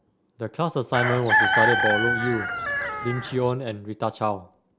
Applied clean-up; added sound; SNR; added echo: none; Chicken, rooster; -3 dB; none.